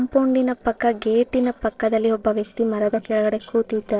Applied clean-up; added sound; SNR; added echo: neural separator model SepFormer DNS4.